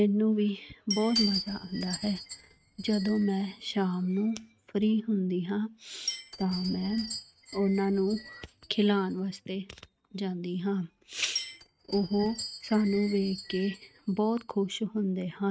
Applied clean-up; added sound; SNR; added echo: neural mask model RNNoise.